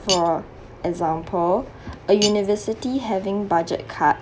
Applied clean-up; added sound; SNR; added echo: none; Cutlery, silverware; 11 dB; none.